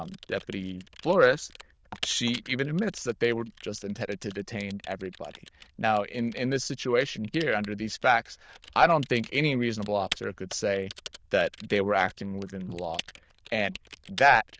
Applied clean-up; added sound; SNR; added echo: neural diffusion model UNIVERSE++.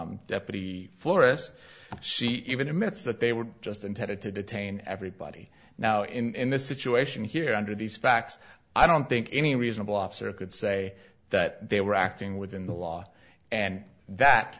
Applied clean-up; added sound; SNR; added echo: none; none; none; none.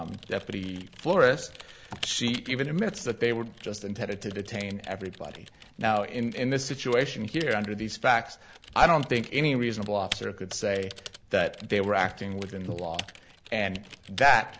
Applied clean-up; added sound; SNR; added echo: none; Typing; 17 dB; none.